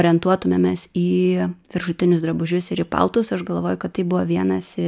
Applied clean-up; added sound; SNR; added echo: none; none; none; none.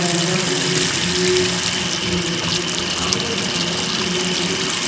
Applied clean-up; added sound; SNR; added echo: none; Sink (filling or washing) / Water tap, faucet; -3 dB; reverberation time 1.3 s.